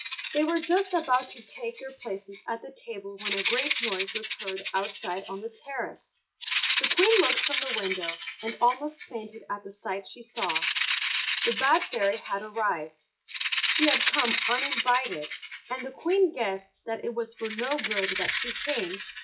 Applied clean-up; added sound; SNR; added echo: classical method log-MMSE.